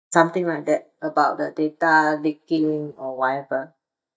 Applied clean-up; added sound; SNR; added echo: neural mask model DeepFilterNet 3.